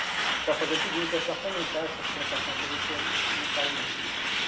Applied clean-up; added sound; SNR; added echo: none; Truck; -5 dB; reverberation time 0.2 s.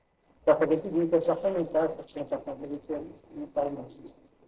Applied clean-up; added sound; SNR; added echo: neural separator model SepFormer DNS4.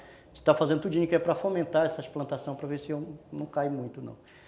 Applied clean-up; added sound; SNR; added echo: none; none; none; none.